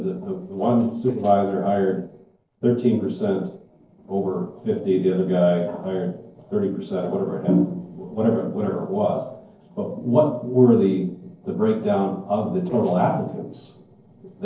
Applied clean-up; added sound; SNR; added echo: neural separator model SepFormer DNS4.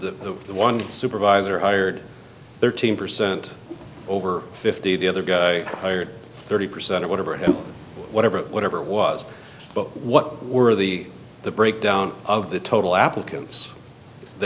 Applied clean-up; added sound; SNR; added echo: none; none; none; none.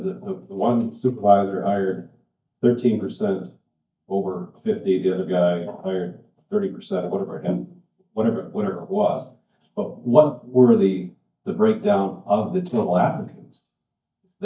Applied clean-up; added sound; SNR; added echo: neural mask model DeepFilterNet 3.